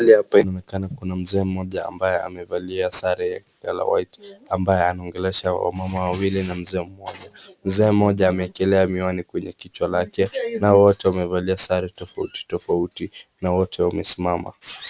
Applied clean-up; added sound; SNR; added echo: none; none; none; none.